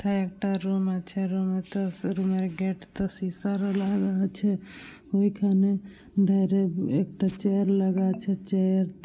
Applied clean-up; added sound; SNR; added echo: none; none; none; none.